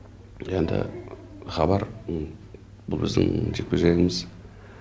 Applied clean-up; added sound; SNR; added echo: none; none; none; none.